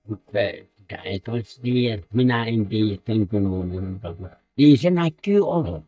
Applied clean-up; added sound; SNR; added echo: neural mask model DeepFilterNet 3.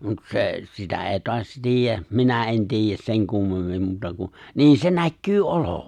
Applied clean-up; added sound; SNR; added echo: none; none; none; none.